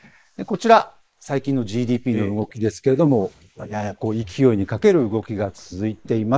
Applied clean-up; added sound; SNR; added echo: neural mask model Resemble Enhance denoiser.